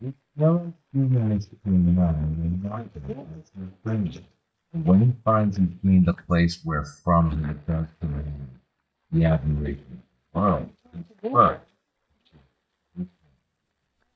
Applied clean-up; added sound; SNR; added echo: neural mask model DeepFilterNet 3.